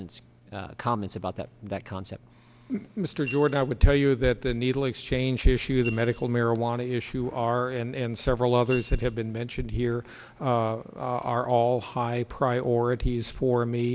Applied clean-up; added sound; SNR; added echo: none; Coin (dropping) / Glass; 15 dB; none.